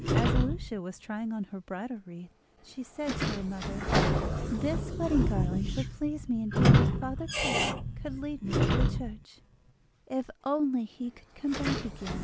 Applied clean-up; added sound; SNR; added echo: none; Squeak / Sliding door; -4 dB; none.